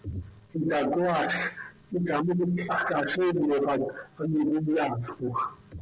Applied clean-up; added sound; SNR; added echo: none; none; none; none.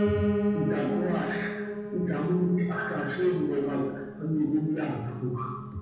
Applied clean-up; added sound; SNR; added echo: none; Piano; 3 dB; reverberation time 1.0 s.